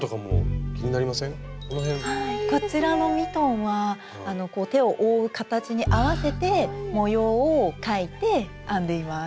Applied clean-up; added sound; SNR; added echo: none; Bowed string instrument; 7 dB; none.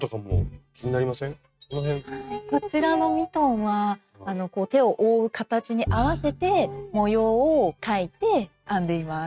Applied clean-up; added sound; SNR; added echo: neural mask model RNNoise.